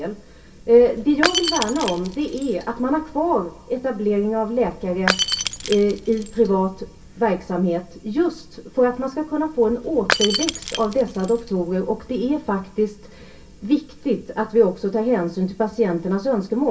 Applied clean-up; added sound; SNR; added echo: none; Shatter / Crushing; 8 dB; reverberation time 0.2 s.